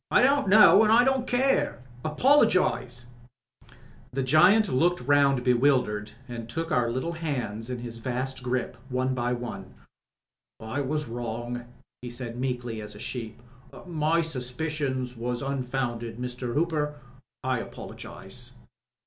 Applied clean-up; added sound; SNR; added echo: none; none; none; none.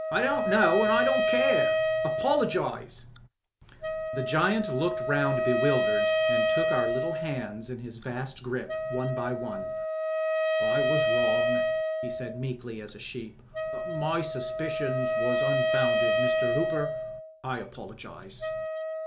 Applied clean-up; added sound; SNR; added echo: none; Wind instrument, woodwind instrument; -3 dB; none.